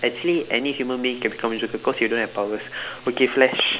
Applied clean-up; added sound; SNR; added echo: none; none; none; none.